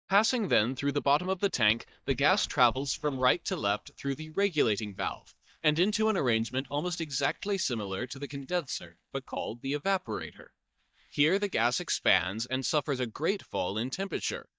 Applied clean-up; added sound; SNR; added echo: neural mask model DeepFilterNet 3.